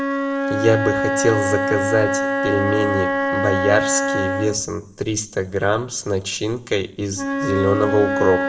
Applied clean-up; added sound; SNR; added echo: none; Wind instrument, woodwind instrument; 1 dB; reverberation time 0.5 s.